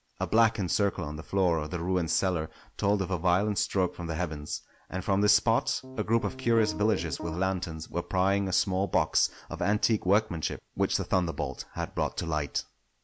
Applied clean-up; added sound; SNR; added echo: none; Piano; 11 dB; none.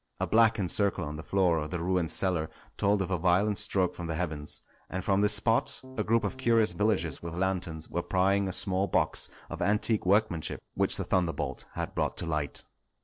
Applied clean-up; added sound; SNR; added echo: neural separator model SepFormer DNS4.